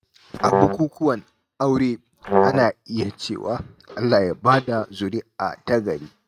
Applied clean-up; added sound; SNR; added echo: neural mask model RNNoise.